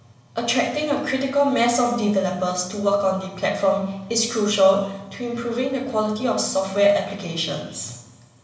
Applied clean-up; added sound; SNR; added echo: none; none; none; reverberation time 1.0 s.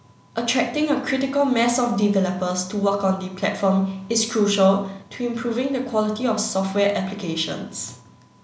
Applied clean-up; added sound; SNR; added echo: none; none; none; none.